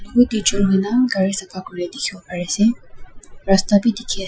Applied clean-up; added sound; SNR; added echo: classical method Wiener filter.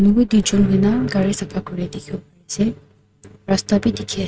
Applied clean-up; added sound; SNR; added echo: neural mask model RNNoise.